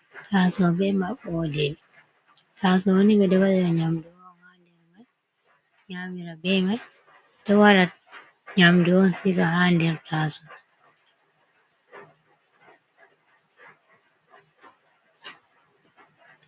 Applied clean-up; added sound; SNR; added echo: none; none; none; none.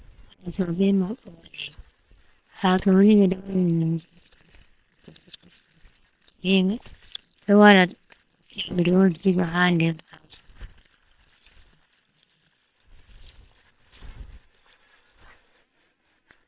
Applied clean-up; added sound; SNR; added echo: neural separator model SepFormer WHAM!.